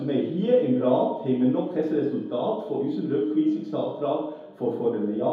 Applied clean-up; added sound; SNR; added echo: none; none; none; reverberation time 2.0 s.